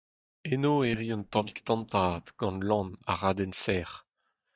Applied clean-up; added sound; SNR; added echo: neural mask model DeepFilterNet 3.